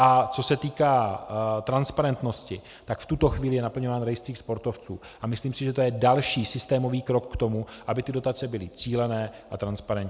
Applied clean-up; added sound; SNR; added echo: none; none; none; none.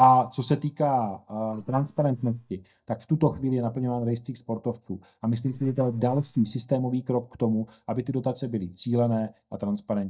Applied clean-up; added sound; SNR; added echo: neural mask model DeepFilterNet 3.